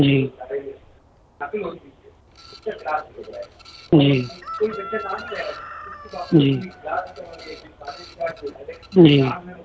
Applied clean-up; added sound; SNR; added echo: none; Chicken, rooster + Printer; 18 dB; none.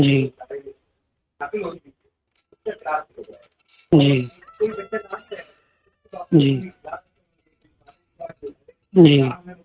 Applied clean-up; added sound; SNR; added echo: neural mask model RNNoise.